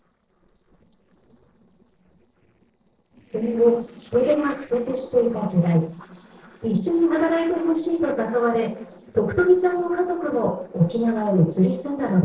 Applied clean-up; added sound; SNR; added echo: neural separator model SepFormer DNS4.